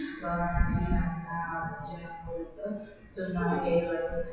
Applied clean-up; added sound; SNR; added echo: classical method WPE with log-MMSE.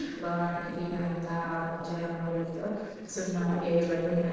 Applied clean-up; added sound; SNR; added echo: neural separator model SepFormer DNS4.